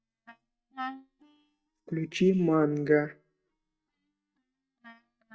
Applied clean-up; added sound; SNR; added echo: neural mask model DeepFilterNet 3.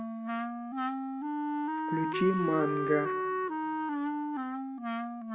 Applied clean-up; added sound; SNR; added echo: none; Wind instrument, woodwind instrument; -2 dB; reverberation time 1.5 s.